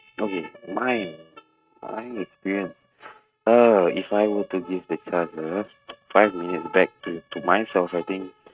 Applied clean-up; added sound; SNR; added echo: neural mask model RNNoise.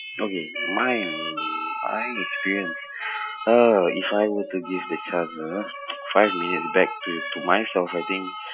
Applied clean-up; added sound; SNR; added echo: classical method Wiener filter.